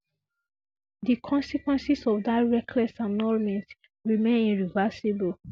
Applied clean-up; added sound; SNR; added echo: none; none; none; none.